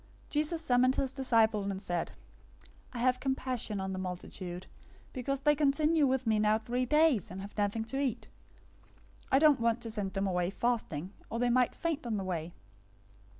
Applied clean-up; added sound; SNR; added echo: none; none; none; none.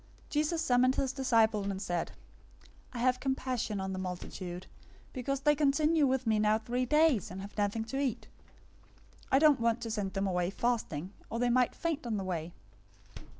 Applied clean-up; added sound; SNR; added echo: none; Door; 20 dB; none.